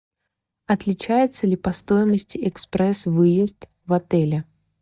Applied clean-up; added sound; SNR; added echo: neural mask model DeepFilterNet 3.